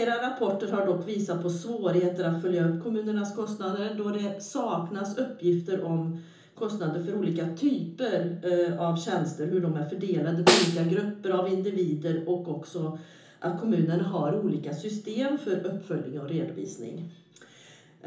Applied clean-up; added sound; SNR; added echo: none; Snare drum; -2 dB; reverberation time 0.7 s.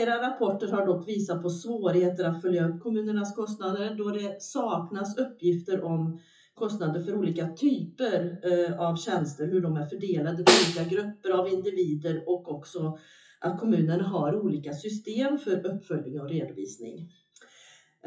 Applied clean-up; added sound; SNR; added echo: classical method WPE with log-MMSE.